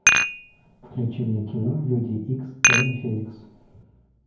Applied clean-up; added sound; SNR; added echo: none; Dishes, pots, and pans; -5 dB; reverberation time 0.9 s.